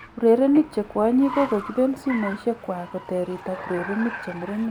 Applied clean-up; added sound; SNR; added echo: none; Car; 14 dB; none.